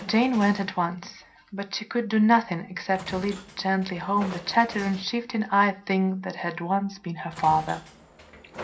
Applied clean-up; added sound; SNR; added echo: none; Train; 19 dB; reverberation time 0.3 s.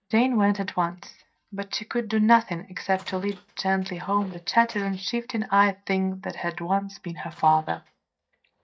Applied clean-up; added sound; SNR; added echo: neural mask model DeepFilterNet 3.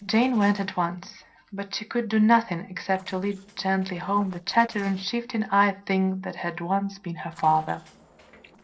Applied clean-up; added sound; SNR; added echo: neural separator model SepFormer DNS4.